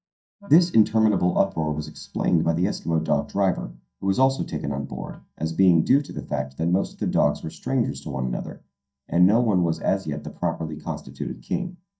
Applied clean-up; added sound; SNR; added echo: neural mask model DeepFilterNet 3.